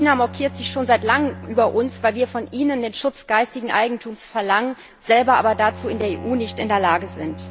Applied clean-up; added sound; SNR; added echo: none; Bowed string instrument; 17 dB; none.